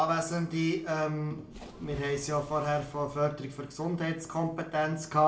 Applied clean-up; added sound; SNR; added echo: none; Splash, splatter; 19 dB; reverberation time 0.3 s.